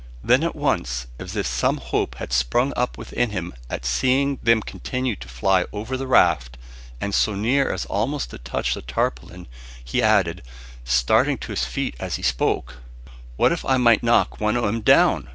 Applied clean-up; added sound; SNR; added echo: none; none; none; none.